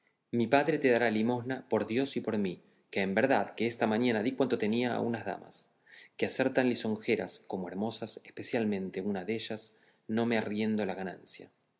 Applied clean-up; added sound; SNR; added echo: none; none; none; none.